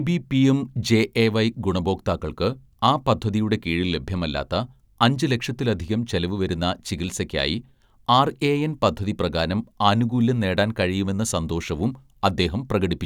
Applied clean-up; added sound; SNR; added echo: none; none; none; none.